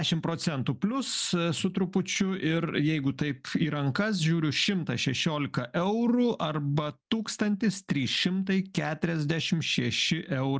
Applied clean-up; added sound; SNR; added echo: none; none; none; none.